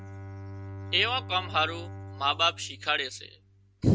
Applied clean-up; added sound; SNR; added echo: none; Bowed string instrument; 12 dB; none.